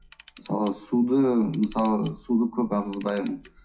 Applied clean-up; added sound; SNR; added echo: classical method WPE with log-MMSE.